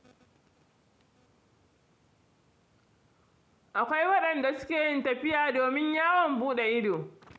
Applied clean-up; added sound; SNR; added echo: none; none; none; none.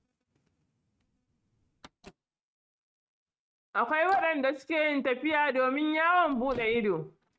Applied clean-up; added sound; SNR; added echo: neural mask model RNNoise.